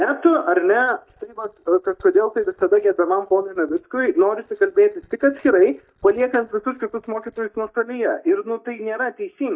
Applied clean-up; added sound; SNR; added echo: neural mask model DeepFilterNet 3.